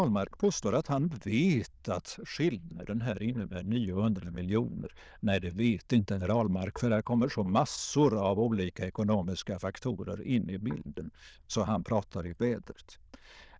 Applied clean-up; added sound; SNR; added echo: neural diffusion model UNIVERSE++.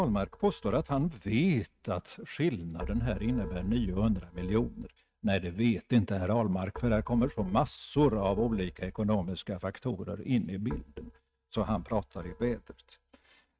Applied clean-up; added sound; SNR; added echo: neural mask model RNNoise.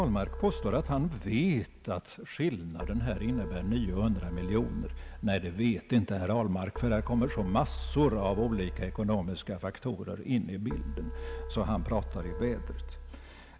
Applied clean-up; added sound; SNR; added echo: none; Keyboard (musical); 8 dB; none.